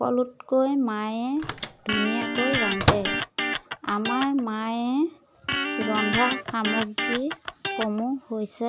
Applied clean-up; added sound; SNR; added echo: none; Electric guitar + Microwave oven; 0 dB; none.